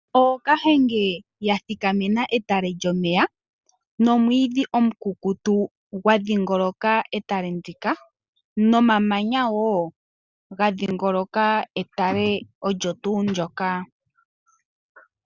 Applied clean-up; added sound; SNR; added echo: none; none; none; none.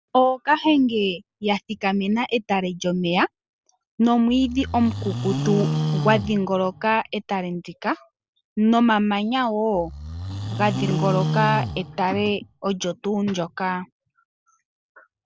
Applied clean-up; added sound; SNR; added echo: none; Livestock, farm animals, working animals; 4 dB; none.